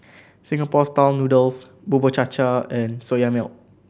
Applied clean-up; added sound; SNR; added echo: none; none; none; none.